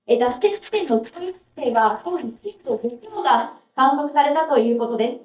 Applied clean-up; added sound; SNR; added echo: neural mask model DeepFilterNet 3.